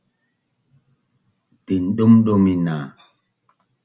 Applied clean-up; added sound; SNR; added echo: none; none; none; none.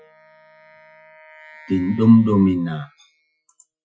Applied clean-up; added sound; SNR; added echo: classical method Wiener filter.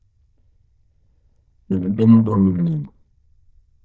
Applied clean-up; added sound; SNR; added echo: neural diffusion model UNIVERSE++.